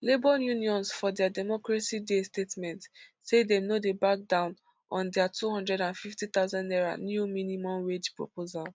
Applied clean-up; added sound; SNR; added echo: none; none; none; none.